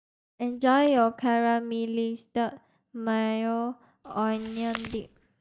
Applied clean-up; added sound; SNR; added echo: neural mask model DeepFilterNet 3.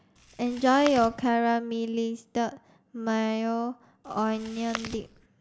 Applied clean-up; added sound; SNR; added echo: none; Chewing, mastication; 14 dB; none.